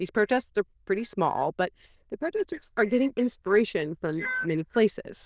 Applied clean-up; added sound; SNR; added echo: neural diffusion model UNIVERSE++.